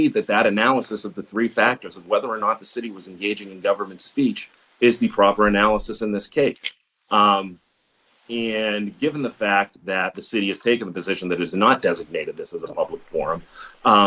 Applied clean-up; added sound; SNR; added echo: neural mask model Resemble Enhance denoiser.